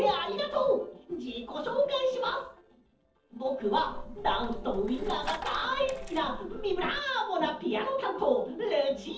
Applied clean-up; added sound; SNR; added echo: neural separator model SepFormer DNS4.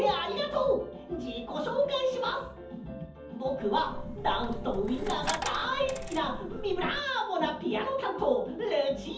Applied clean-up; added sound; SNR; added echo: none; Coin (dropping); 8 dB; reverberation time 0.5 s.